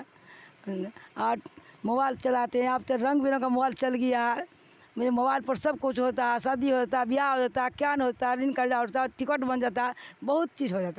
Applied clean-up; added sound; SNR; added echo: none; none; none; none.